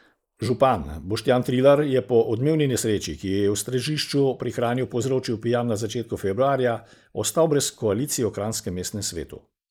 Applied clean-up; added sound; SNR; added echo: neural mask model Resemble Enhance denoiser.